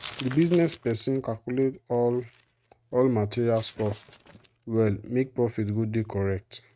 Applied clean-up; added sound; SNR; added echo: neural mask model RNNoise.